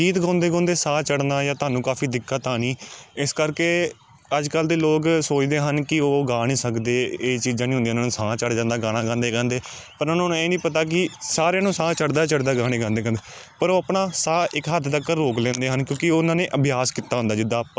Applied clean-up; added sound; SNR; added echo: none; none; none; none.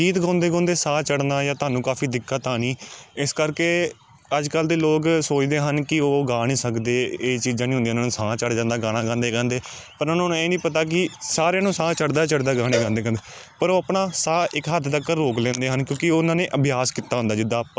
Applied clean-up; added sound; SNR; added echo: none; Cowbell; 10 dB; none.